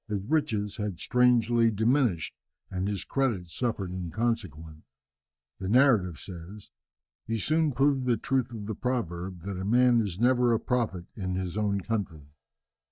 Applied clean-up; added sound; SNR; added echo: neural mask model DeepFilterNet 3.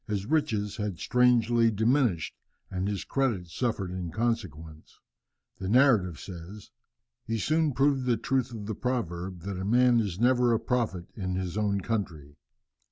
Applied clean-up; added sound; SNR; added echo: none; none; none; none.